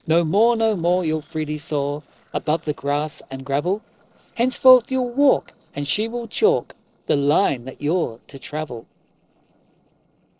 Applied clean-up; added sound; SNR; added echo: neural separator model SepFormer DNS4.